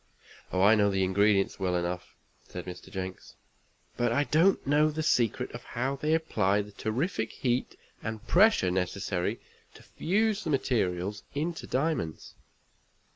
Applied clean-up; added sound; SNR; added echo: none; none; none; none.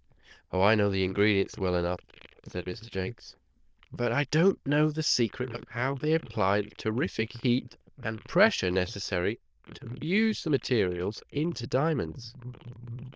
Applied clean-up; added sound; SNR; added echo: neural diffusion model UNIVERSE++.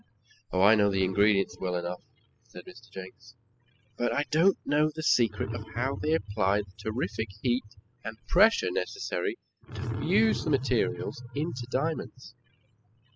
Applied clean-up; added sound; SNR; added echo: classical method spectral subtraction.